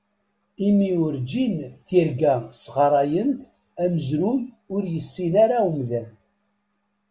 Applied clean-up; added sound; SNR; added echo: none; none; none; none.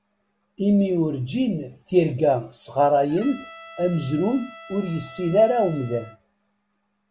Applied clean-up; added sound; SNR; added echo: none; Trumpet; 19 dB; none.